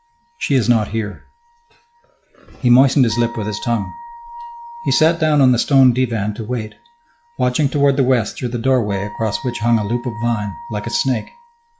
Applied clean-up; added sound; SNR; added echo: classical method log-MMSE.